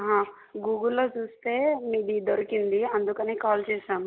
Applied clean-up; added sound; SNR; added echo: none; none; none; none.